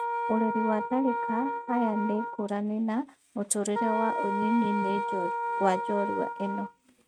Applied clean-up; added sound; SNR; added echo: neural mask model RNNoise.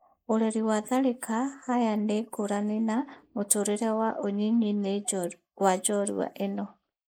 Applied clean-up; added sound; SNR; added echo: neural mask model Resemble Enhance denoiser.